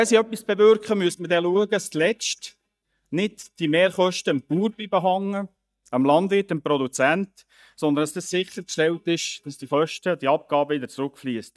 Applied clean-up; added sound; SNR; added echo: neural mask model DeepFilterNet 3.